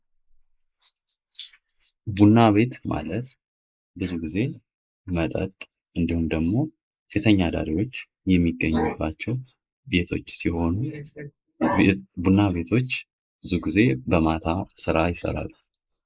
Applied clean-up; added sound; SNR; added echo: neural mask model Resemble Enhance denoiser.